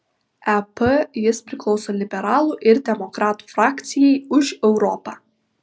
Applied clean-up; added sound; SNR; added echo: none; none; none; none.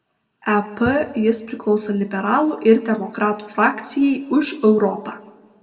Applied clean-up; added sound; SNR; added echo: none; none; none; reverberation time 0.9 s.